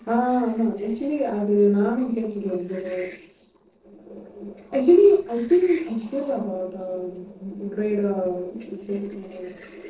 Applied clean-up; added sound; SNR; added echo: neural separator model SepFormer DNS4.